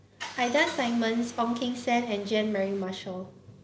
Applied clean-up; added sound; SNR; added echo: none; Car; 15 dB; none.